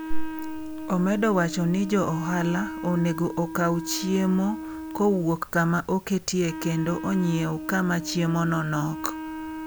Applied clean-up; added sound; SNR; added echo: none; Wind instrument, woodwind instrument; 10 dB; none.